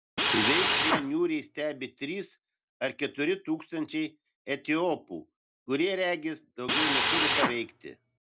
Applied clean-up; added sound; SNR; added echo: none; Drill; -4 dB; none.